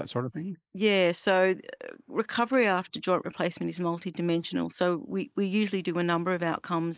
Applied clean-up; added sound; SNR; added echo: neural mask model Resemble Enhance denoiser.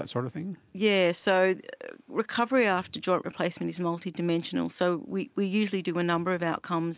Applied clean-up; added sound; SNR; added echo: none; none; none; none.